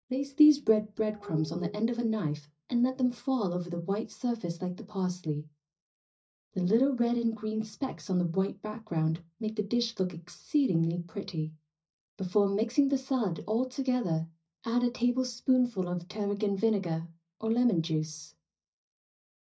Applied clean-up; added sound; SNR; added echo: neural mask model DeepFilterNet 3.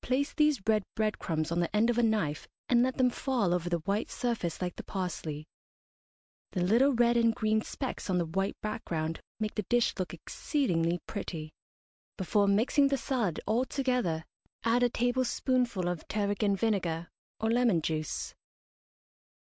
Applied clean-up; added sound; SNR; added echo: none; none; none; none.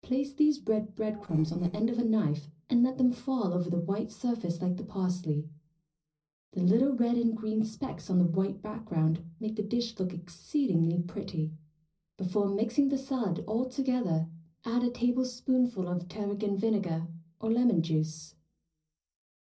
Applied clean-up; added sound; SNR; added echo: neural separator model SepFormer DNS4.